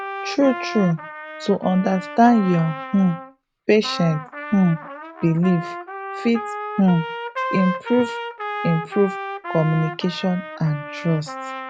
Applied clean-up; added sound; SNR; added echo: none; Trumpet; 10 dB; none.